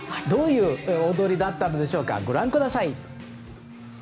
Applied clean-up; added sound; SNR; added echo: none; Marimba, xylophone; 15 dB; none.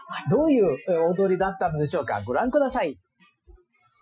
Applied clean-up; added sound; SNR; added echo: classical method Wiener filter.